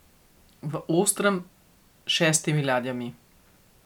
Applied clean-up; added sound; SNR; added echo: none; none; none; none.